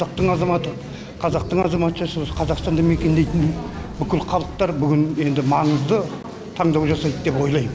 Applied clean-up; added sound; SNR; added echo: none; Fire; 14 dB; none.